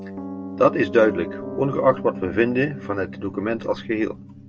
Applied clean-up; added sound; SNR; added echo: none; Piano; 10 dB; none.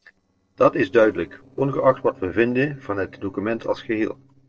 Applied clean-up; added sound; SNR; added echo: neural separator model SepFormer DNS4.